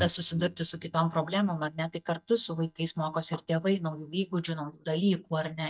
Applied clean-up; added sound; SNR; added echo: neural mask model DeepFilterNet 3.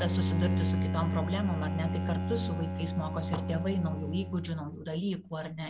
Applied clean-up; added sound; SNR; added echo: none; Bowed string instrument; -2 dB; none.